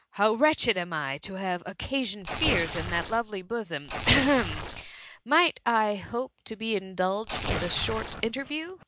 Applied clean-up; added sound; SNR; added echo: none; Tearing; 6 dB; none.